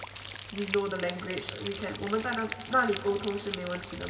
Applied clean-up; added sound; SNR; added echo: none; Rain; 5 dB; reverberation time 1.7 s.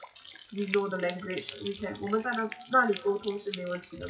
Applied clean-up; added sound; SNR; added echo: classical method WPE with log-MMSE.